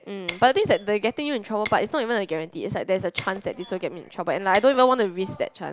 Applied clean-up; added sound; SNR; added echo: none; Shatter; 11 dB; none.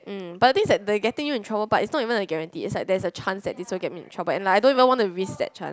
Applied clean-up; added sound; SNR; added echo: none; none; none; none.